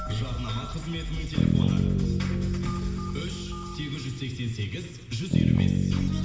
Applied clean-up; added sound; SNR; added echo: none; Bass guitar; -4 dB; reverberation time 2.3 s.